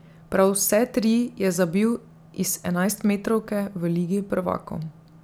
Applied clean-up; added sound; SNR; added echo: none; none; none; none.